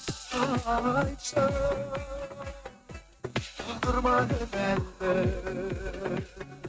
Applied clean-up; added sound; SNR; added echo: neural mask model RNNoise.